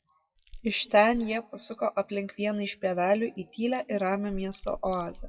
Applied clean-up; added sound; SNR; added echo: classical method WPE with log-MMSE.